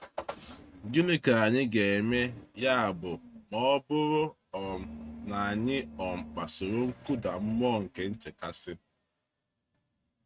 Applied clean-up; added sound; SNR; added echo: neural mask model RNNoise.